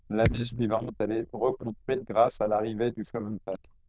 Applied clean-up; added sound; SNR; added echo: neural diffusion model UNIVERSE++.